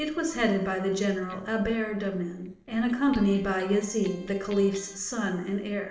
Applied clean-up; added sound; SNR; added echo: neural separator model SepFormer DNS4.